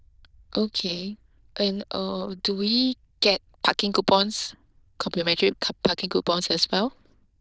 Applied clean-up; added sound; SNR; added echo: neural diffusion model UNIVERSE++.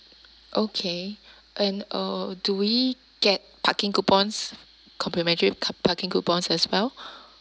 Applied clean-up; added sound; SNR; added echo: none; none; none; none.